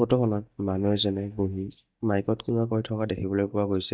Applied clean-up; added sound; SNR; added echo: neural mask model DeepFilterNet 3.